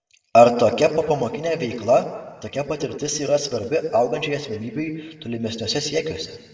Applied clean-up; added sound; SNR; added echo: none; none; none; reverberation time 1.5 s.